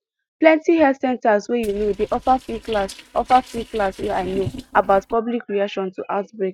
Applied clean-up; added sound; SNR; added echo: neural mask model RNNoise.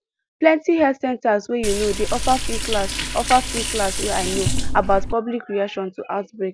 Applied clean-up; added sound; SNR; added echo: none; Liquid; 1 dB; none.